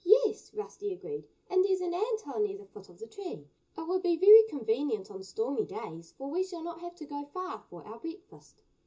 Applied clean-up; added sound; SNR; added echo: none; none; none; reverberation time 0.2 s.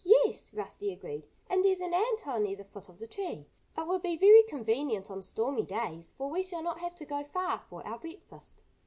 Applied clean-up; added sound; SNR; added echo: none; none; none; none.